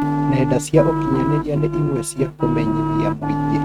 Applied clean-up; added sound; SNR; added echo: neural mask model RNNoise.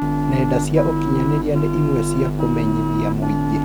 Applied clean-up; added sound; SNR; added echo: none; Wind instrument, woodwind instrument; 4 dB; none.